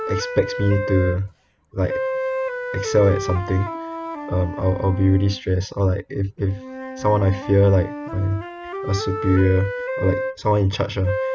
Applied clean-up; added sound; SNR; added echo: none; Wind instrument, woodwind instrument; 7 dB; none.